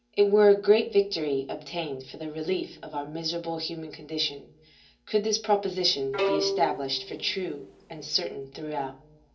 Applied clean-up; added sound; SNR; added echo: none; Bowed string instrument; 5 dB; reverberation time 0.3 s.